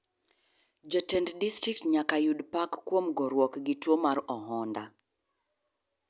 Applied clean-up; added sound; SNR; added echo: none; none; none; none.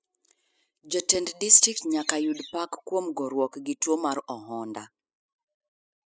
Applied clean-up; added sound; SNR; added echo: classical method spectral subtraction.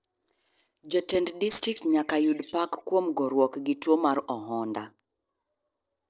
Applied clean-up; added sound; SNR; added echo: neural separator model SepFormer DNS4.